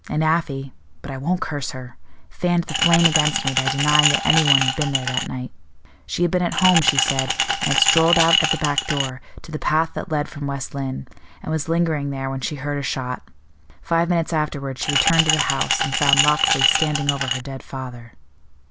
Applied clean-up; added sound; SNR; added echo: none; Glass; -2 dB; none.